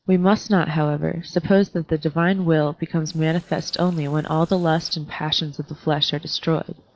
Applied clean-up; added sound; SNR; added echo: neural separator model SepFormer DNS4.